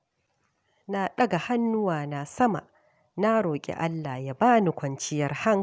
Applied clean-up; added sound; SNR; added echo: none; none; none; none.